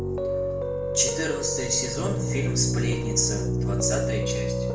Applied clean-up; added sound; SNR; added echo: none; Piano; -3 dB; reverberation time 0.5 s.